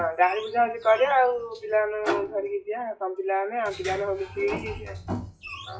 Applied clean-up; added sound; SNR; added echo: classical method WPE with log-MMSE.